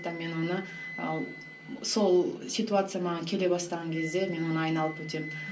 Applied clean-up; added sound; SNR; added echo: none; Wind instrument, woodwind instrument; 15 dB; reverberation time 0.3 s.